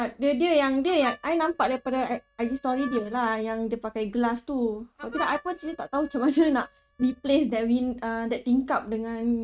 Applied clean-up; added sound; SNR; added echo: neural mask model RNNoise.